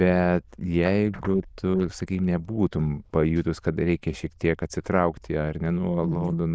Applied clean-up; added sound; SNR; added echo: neural diffusion model UNIVERSE++.